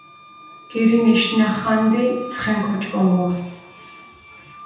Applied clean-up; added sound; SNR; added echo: none; Wind instrument, woodwind instrument; 18 dB; reverberation time 0.9 s.